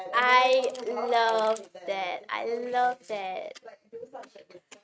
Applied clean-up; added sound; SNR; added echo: neural mask model RNNoise.